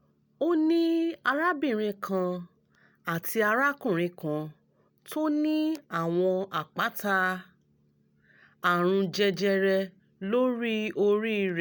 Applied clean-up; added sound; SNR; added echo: none; none; none; none.